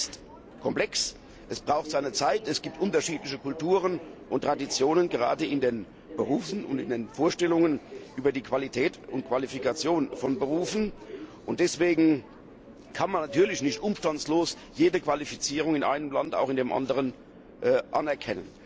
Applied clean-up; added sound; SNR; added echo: none; Subway, metro, underground; 16 dB; none.